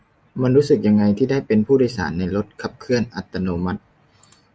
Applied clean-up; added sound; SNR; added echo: none; none; none; none.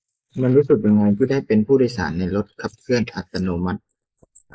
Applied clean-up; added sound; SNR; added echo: neural mask model Resemble Enhance denoiser.